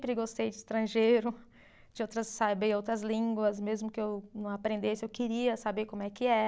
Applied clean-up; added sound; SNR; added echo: none; none; none; none.